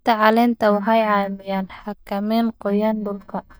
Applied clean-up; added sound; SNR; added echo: neural mask model DeepFilterNet 3.